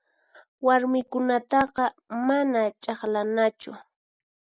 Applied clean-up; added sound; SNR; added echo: none; none; none; none.